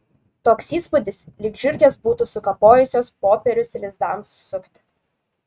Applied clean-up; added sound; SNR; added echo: neural mask model RNNoise.